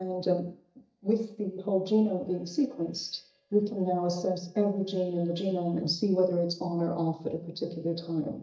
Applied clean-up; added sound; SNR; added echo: neural mask model DeepFilterNet 3.